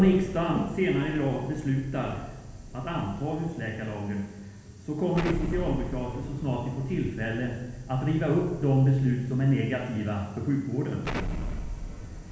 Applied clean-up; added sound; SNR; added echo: none; Explosion; 10 dB; reverberation time 1.1 s.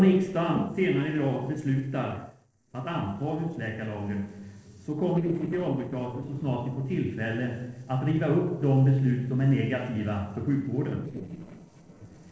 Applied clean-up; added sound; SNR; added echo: neural separator model SepFormer DNS4.